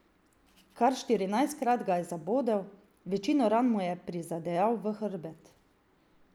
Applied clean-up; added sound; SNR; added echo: none; none; none; none.